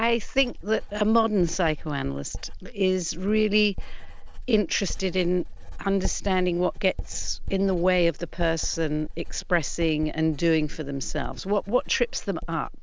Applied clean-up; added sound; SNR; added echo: none; Writing; 6 dB; none.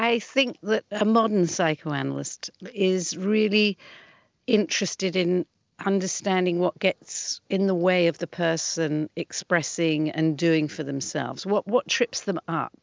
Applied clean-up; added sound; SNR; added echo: none; none; none; none.